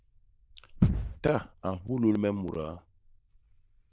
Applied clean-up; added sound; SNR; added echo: neural diffusion model UNIVERSE++.